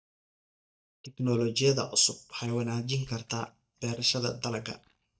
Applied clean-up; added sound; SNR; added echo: neural mask model DeepFilterNet 3.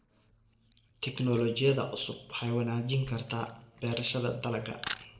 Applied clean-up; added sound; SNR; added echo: neural separator model SepFormer DNS4.